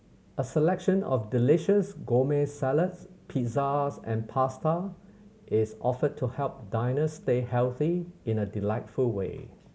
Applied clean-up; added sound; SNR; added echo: none; none; none; none.